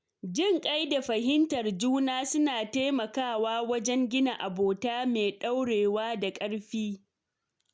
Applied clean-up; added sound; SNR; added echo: none; none; none; none.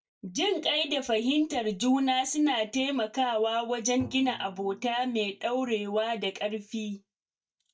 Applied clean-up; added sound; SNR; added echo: neural mask model DeepFilterNet 3.